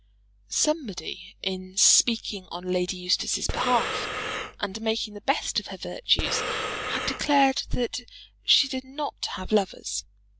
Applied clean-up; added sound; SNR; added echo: none; Breathing; 4 dB; none.